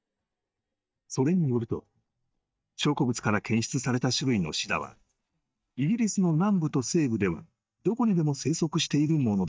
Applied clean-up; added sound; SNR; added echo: neural mask model DeepFilterNet 3.